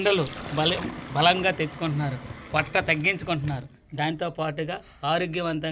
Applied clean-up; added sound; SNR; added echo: none; Sink (filling or washing); 14 dB; none.